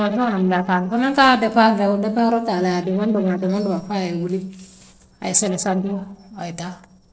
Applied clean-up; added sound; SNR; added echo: neural separator model SepFormer DNS4.